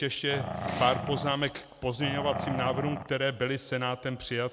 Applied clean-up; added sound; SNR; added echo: none; Growling + Whoosh, swoosh, swish; 5 dB; none.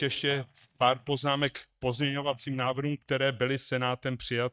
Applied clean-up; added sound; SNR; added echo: neural mask model DeepFilterNet 3.